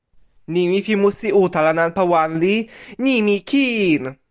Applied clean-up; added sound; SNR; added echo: none; none; none; none.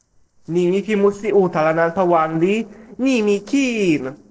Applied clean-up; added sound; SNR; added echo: neural separator model SepFormer DNS4.